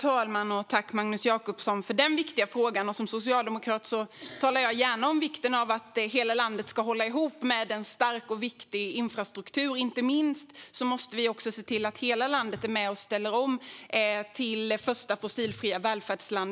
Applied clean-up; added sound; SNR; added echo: none; none; none; none.